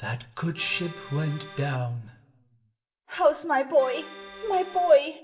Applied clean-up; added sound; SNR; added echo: none; Accordion; 16 dB; reverberation time 0.7 s.